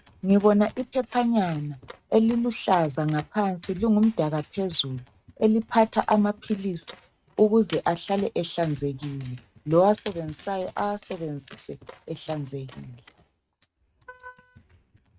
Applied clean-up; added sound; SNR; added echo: neural mask model RNNoise.